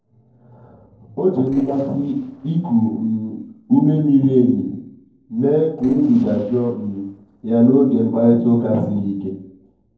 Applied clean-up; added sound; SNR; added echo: neural separator model SepFormer DNS4.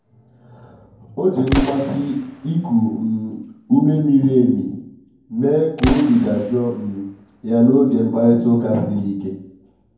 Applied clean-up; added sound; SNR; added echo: none; Explosion; 13 dB; reverberation time 0.9 s.